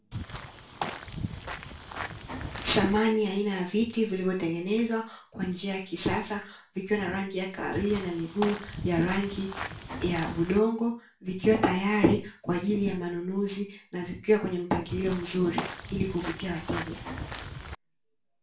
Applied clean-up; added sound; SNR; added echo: none; Walk, footsteps / Bird vocalization, bird call, bird song; 10 dB; reverberation time 0.3 s.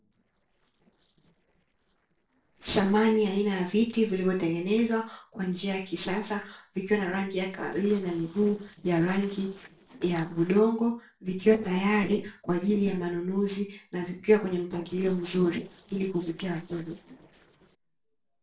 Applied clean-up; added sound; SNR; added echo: neural separator model SepFormer DNS4.